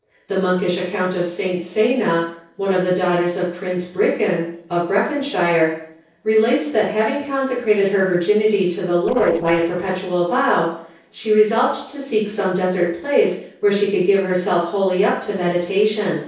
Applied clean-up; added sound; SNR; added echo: neural separator model SepFormer DNS4.